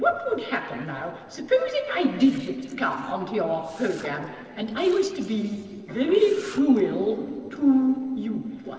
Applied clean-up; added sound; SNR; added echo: neural separator model SepFormer DNS4.